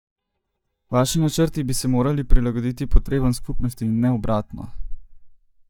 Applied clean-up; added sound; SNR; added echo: neural mask model DeepFilterNet 3.